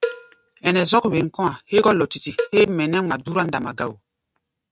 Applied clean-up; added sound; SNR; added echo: neural mask model RNNoise.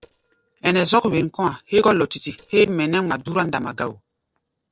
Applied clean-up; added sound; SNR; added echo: neural separator model SepFormer DNS4.